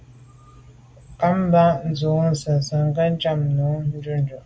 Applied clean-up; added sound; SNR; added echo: none; none; none; none.